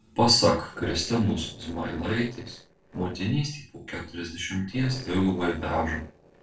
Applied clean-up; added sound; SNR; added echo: neural separator model SepFormer DNS4.